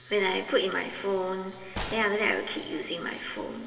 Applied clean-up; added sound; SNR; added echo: none; Gunshot, gunfire; 12 dB; reverberation time 2.4 s.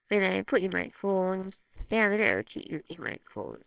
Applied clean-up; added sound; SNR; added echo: neural separator model SepFormer WHAMR!.